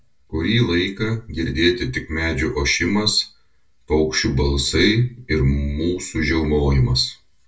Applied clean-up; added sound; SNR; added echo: none; none; none; reverberation time 0.2 s.